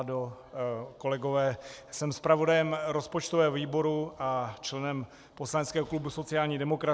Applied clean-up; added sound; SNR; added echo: none; none; none; none.